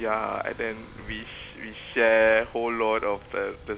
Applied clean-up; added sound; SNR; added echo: none; Motorcycle / Accelerating, revving, vroom; 20 dB; none.